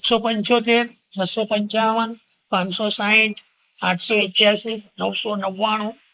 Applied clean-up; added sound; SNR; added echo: neural mask model Resemble Enhance denoiser.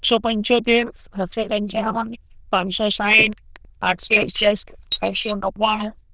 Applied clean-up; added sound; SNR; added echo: neural diffusion model UNIVERSE++.